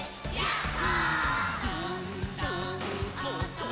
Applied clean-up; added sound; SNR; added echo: none; none; none; none.